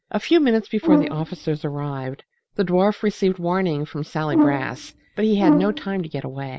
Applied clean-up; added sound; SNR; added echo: none; Brass instrument; 0 dB; none.